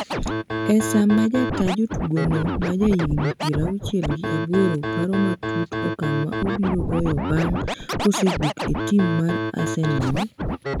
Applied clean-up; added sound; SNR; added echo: none; Scratching (performance technique); 3 dB; none.